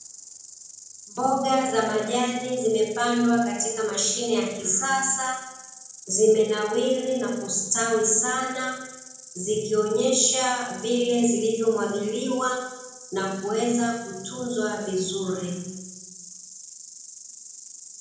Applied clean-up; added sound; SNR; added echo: none; Insect; 17 dB; reverberation time 0.9 s.